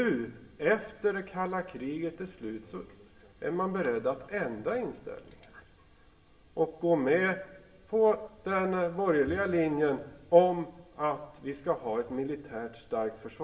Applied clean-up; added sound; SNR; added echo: none; none; none; reverberation time 0.8 s.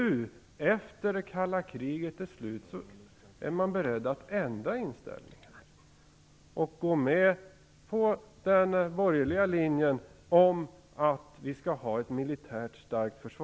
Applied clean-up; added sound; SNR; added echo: none; none; none; none.